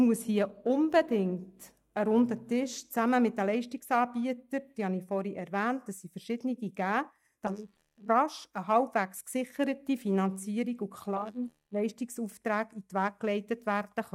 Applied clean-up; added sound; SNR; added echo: neural mask model DeepFilterNet 3.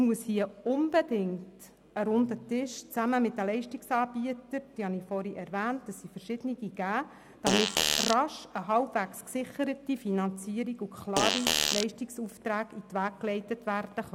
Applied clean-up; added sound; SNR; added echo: none; Fart; -4 dB; none.